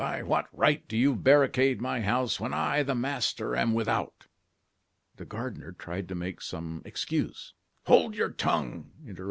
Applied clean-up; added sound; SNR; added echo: none; none; none; none.